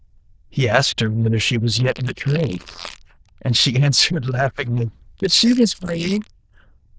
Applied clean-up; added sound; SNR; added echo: neural diffusion model UNIVERSE++.